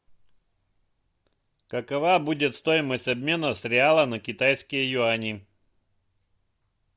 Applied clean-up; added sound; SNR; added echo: none; none; none; none.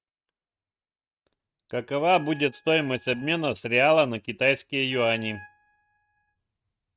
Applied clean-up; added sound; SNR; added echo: neural mask model RNNoise.